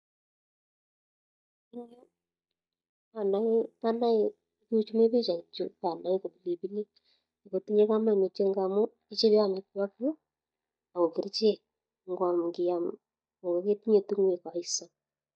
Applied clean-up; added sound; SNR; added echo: neural mask model DeepFilterNet 3.